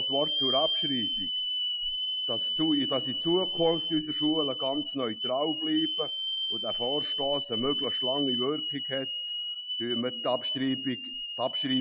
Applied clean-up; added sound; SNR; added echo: classical method Wiener filter.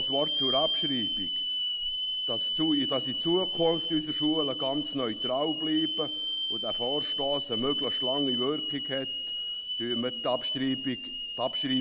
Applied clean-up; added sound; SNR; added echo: none; Hiss / Alarm; 0 dB; none.